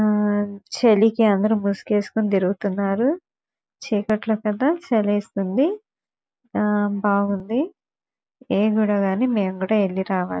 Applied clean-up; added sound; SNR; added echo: none; none; none; none.